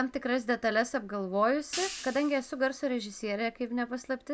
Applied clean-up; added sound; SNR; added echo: none; Hi-hat; 12 dB; none.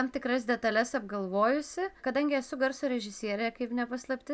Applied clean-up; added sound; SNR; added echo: none; none; none; none.